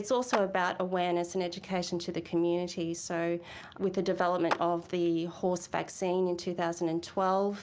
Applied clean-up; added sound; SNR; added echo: none; Clapping; 10 dB; none.